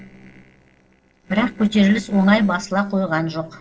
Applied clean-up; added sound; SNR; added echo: neural separator model SepFormer DNS4.